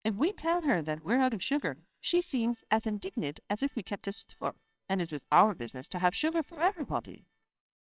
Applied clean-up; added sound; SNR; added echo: neural separator model SepFormer WHAMR!.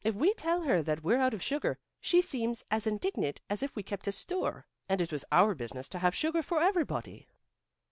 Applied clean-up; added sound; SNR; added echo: none; none; none; none.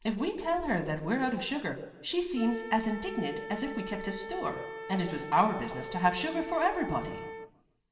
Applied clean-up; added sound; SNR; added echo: none; Wind instrument, woodwind instrument; 11 dB; reverberation time 0.9 s.